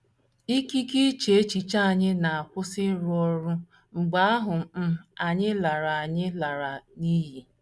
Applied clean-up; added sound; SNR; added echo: none; none; none; none.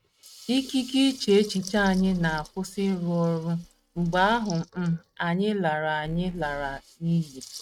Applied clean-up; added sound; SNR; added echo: neural mask model RNNoise.